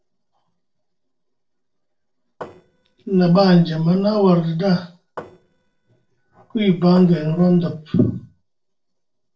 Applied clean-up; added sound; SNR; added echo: neural separator model SepFormer DNS4.